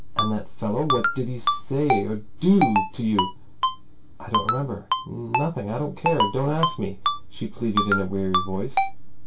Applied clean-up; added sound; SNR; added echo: none; Ringtone; 2 dB; reverberation time 0.2 s.